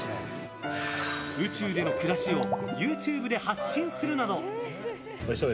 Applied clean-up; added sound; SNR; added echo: none; Liquid; 11 dB; none.